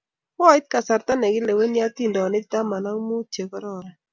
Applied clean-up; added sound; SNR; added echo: none; none; none; none.